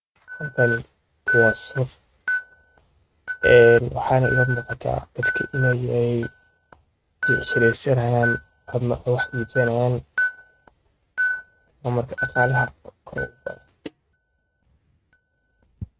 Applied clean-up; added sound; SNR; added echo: neural mask model RNNoise.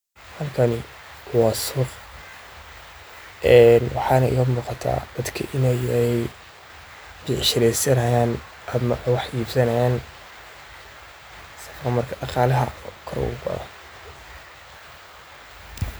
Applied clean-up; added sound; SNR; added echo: none; none; none; none.